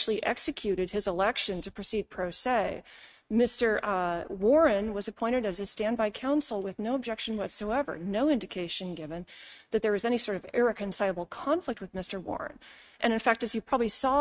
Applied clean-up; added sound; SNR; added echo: neural mask model RNNoise.